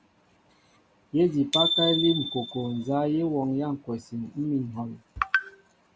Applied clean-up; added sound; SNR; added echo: none; Bicycle bell; 4 dB; none.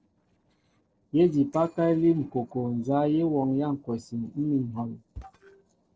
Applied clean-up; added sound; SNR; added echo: neural separator model SepFormer DNS4.